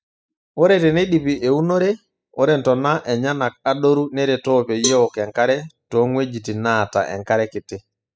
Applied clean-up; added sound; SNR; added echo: classical method spectral subtraction.